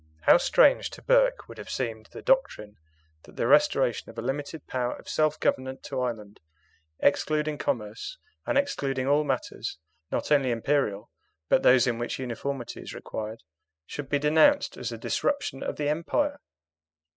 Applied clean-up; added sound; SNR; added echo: classical method spectral subtraction.